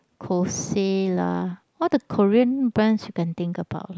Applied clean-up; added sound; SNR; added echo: none; none; none; none.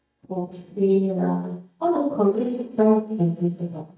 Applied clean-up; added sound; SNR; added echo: neural mask model DeepFilterNet 3.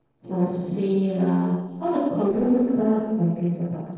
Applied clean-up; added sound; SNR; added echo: neural separator model SepFormer DNS4.